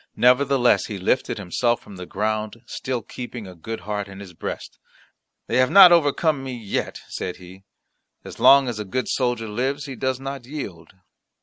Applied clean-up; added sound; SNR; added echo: none; none; none; none.